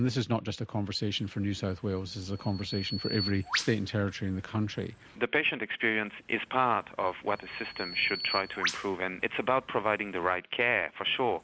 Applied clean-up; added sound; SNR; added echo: none; Bird vocalization, bird call, bird song; 12 dB; none.